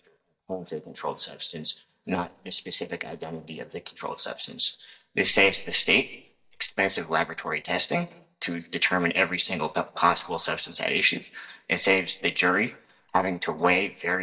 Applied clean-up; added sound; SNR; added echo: neural mask model DeepFilterNet 3.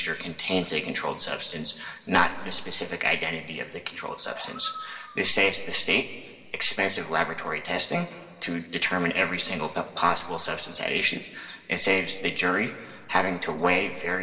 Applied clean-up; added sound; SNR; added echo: none; Animal; 15 dB; reverberation time 2.1 s.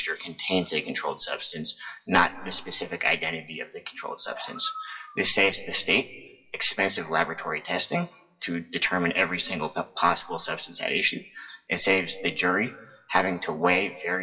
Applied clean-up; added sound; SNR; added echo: classical method WPE with log-MMSE.